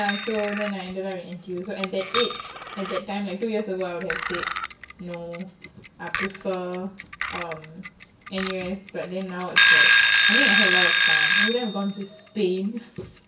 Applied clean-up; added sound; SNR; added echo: none; Alarm / Clock; -5 dB; reverberation time 0.2 s.